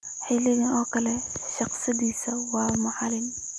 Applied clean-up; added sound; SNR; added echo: none; none; none; none.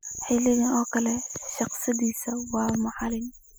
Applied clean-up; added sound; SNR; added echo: classical method spectral subtraction.